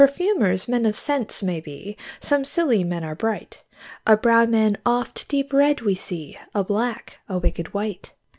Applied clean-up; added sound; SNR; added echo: none; none; none; none.